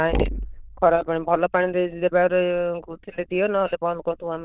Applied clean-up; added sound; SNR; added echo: neural diffusion model UNIVERSE++.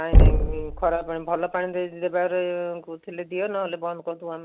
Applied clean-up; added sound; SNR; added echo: none; Knock; -5 dB; none.